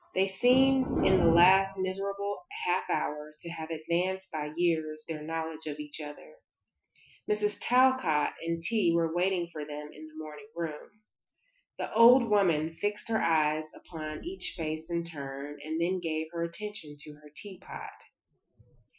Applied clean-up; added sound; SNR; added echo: classical method Wiener filter.